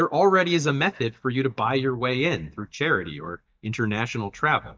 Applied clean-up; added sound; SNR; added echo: neural mask model DeepFilterNet 3.